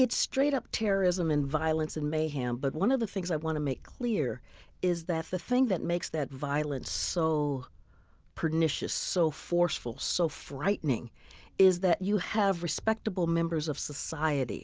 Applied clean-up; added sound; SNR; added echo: none; none; none; none.